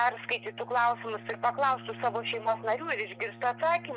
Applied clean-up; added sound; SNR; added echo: none; Bowed string instrument; 17 dB; none.